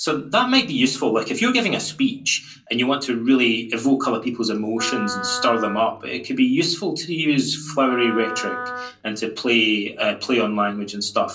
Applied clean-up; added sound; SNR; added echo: none; Wind instrument, woodwind instrument; 10 dB; reverberation time 0.3 s.